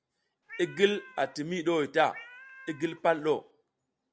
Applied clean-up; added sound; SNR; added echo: none; Cat; 20 dB; none.